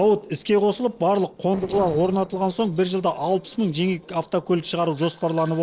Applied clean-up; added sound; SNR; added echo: neural separator model SepFormer DNS4.